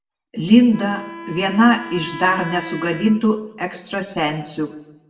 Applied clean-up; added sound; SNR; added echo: none; Wind instrument, woodwind instrument; 15 dB; reverberation time 0.8 s.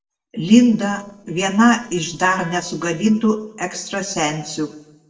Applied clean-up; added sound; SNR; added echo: neural separator model SepFormer DNS4.